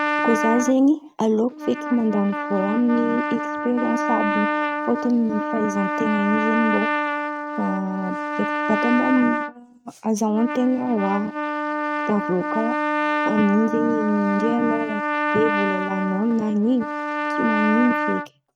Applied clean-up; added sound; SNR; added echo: neural mask model RNNoise.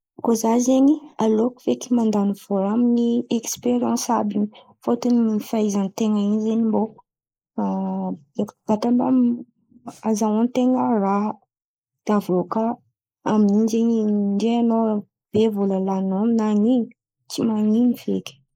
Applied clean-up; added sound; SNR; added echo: neural mask model Resemble Enhance denoiser.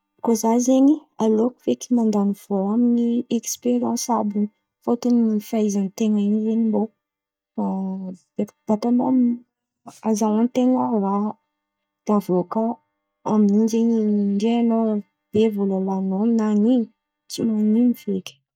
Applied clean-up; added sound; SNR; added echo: neural mask model DeepFilterNet 3.